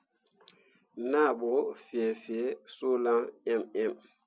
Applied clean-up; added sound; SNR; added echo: none; none; none; none.